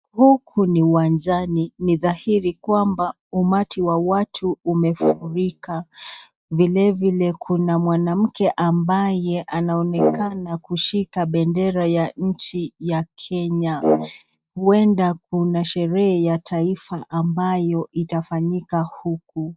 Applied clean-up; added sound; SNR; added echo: neural mask model DeepFilterNet 3.